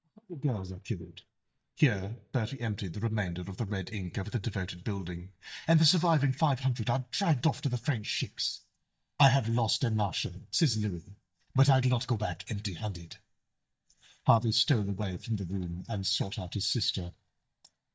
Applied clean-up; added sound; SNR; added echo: neural mask model DeepFilterNet 3.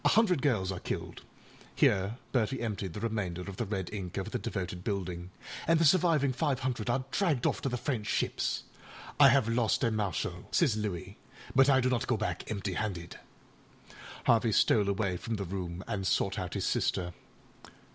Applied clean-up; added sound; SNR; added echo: none; none; none; none.